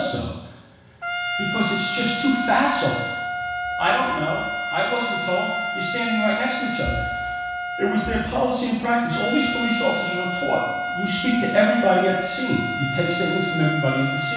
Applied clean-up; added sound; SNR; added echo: none; Trumpet; 4 dB; reverberation time 1.1 s.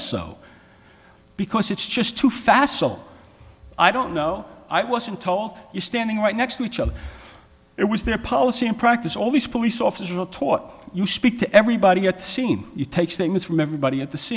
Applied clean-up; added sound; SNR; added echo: none; none; none; none.